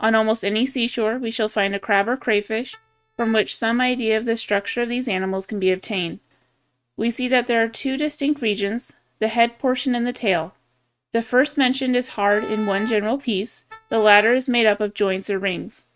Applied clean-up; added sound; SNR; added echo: neural mask model RNNoise.